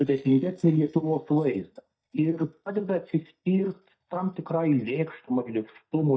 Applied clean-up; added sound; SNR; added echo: neural mask model DeepFilterNet 3.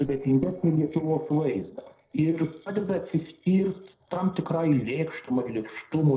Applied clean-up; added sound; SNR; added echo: neural separator model SepFormer DNS4.